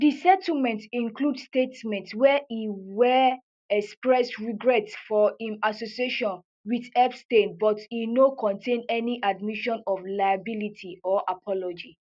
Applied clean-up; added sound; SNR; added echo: none; none; none; none.